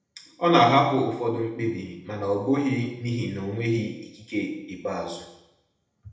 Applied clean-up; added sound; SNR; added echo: none; none; none; reverberation time 0.8 s.